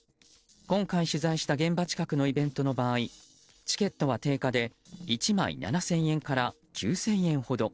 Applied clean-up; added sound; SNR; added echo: neural separator model SepFormer DNS4.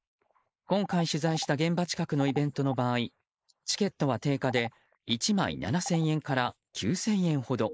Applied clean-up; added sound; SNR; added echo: neural mask model Resemble Enhance denoiser.